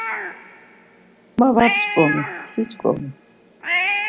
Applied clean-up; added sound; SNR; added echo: none; Cat; 4 dB; none.